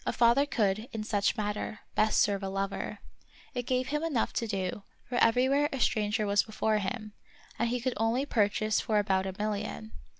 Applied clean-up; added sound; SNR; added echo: none; none; none; none.